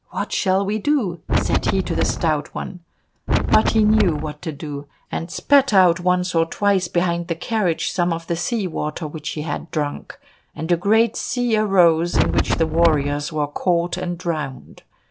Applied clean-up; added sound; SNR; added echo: none; Wind; -1 dB; none.